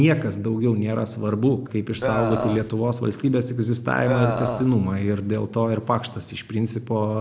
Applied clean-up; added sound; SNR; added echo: none; Burping, eructation; 4 dB; none.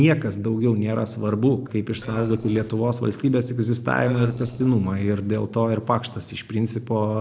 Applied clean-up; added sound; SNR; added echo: neural separator model SepFormer DNS4.